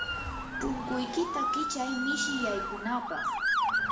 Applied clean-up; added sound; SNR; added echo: none; Motor vehicle (road) / Siren; -3 dB; reverberation time 0.9 s.